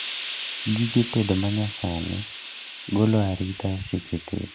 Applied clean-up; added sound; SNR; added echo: none; Hiss; 7 dB; none.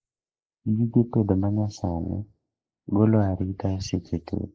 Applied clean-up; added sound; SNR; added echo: neural mask model Resemble Enhance denoiser.